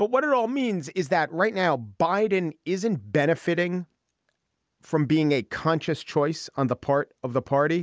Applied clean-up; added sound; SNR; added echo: none; none; none; none.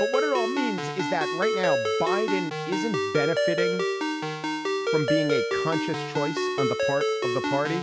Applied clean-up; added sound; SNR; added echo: none; Ringtone; -3 dB; none.